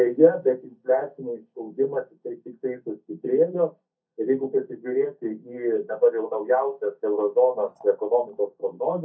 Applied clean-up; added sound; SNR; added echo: neural mask model DeepFilterNet 3.